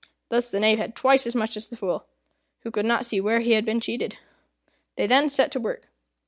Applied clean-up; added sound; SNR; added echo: none; none; none; none.